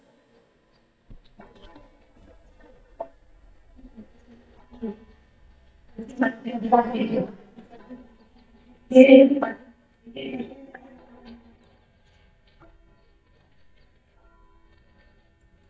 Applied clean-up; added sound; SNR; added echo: neural mask model DeepFilterNet 3.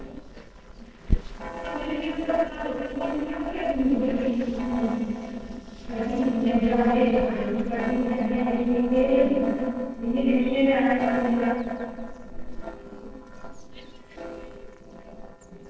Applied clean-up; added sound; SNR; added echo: neural separator model SepFormer DNS4.